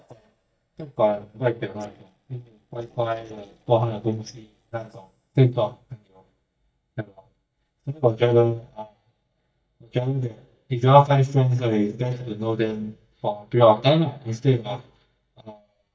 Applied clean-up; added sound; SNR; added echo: neural mask model DeepFilterNet 3.